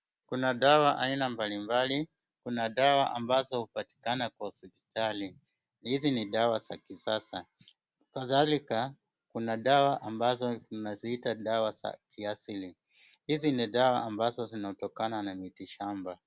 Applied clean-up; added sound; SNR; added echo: none; none; none; none.